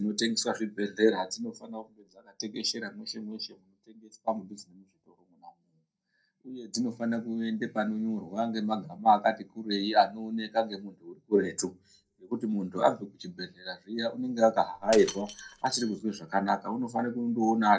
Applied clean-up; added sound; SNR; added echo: neural separator model SepFormer DNS4.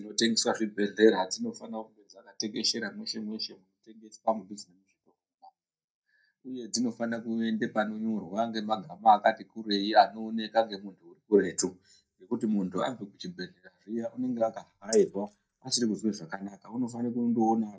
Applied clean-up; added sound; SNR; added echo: neural mask model DeepFilterNet 3.